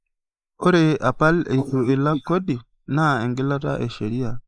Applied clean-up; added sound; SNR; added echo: neural mask model Resemble Enhance denoiser.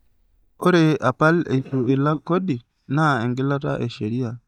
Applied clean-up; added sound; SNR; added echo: neural mask model DeepFilterNet 3.